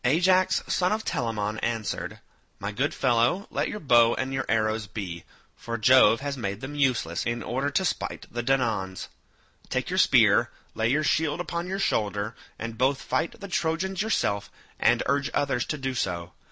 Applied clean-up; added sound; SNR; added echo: none; none; none; none.